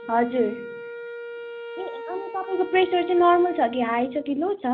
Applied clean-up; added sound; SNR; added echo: none; Wind instrument, woodwind instrument; 13 dB; none.